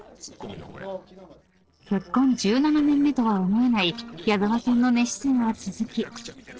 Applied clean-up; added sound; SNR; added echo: neural separator model SepFormer DNS4.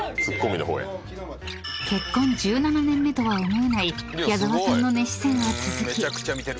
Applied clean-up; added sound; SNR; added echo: none; none; none; none.